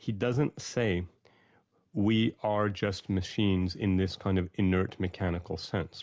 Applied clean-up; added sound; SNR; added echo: none; none; none; none.